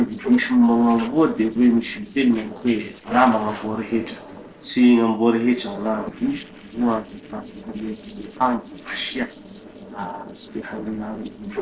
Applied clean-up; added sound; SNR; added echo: neural separator model SepFormer DNS4.